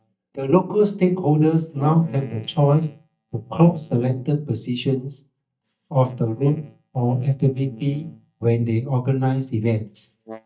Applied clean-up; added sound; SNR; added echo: neural mask model DeepFilterNet 3.